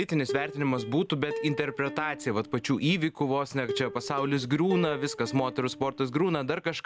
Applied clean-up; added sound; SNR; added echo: none; Plucked string instrument; 11 dB; none.